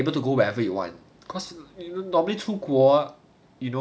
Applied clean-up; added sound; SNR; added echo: none; none; none; none.